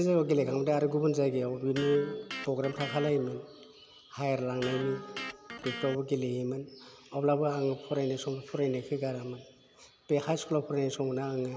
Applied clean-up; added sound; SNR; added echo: none; Electric guitar; 13 dB; none.